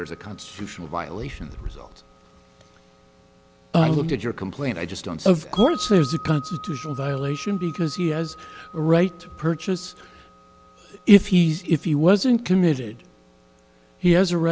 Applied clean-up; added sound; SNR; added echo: none; Wind chime; 20 dB; none.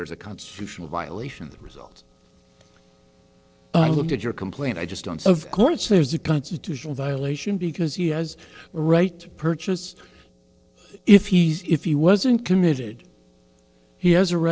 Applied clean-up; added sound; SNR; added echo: neural separator model SepFormer DNS4.